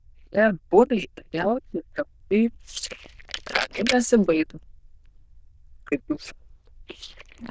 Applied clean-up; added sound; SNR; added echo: neural diffusion model UNIVERSE++.